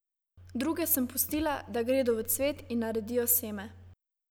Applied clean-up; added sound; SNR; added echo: none; none; none; none.